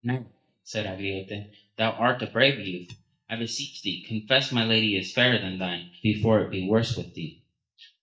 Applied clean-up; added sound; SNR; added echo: neural mask model DeepFilterNet 3.